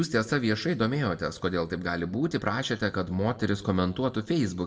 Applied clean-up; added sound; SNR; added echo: none; none; none; reverberation time 0.5 s.